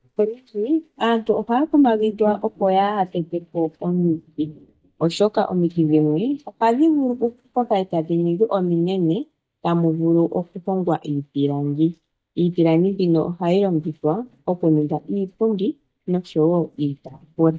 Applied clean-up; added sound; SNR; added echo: neural mask model DeepFilterNet 3.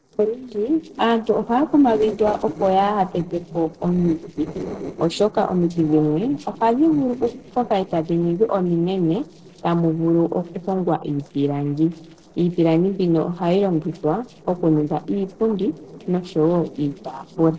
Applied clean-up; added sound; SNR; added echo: neural separator model SepFormer DNS4.